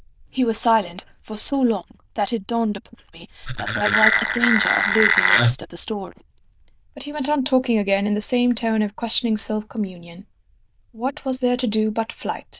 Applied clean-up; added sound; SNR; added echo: neural diffusion model UNIVERSE++.